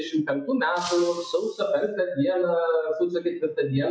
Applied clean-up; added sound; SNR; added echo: classical method log-MMSE.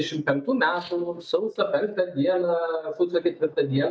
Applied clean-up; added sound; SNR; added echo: neural mask model DeepFilterNet 3.